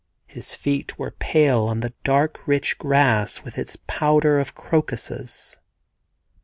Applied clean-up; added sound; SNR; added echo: none; none; none; none.